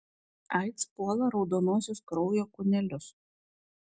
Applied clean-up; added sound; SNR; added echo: none; none; none; none.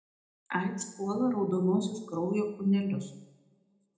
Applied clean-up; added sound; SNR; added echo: none; none; none; reverberation time 0.8 s.